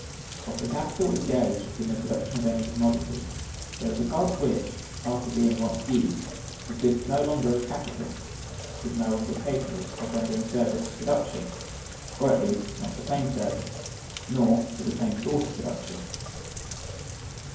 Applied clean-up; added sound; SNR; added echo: none; Rain; 9 dB; reverberation time 0.9 s.